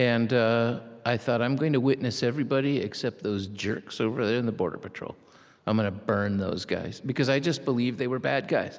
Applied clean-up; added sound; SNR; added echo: none; none; none; none.